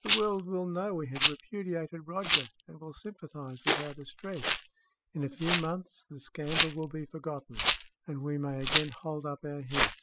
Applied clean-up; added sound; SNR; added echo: classical method spectral subtraction.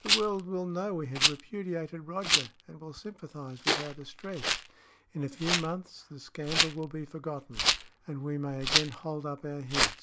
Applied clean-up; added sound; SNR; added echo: none; Rattle; -3 dB; none.